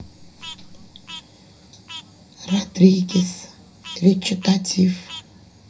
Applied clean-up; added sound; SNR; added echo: none; Frog; 19 dB; reverberation time 0.5 s.